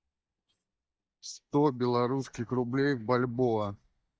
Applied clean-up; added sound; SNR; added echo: neural mask model DeepFilterNet 3.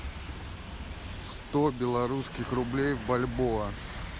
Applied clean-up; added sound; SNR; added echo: none; none; none; none.